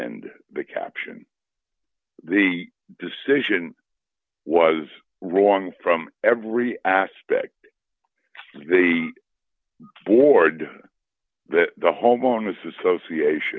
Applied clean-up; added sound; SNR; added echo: none; none; none; none.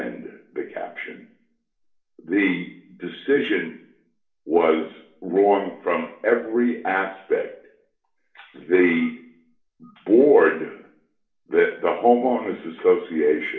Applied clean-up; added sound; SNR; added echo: none; none; none; reverberation time 0.5 s.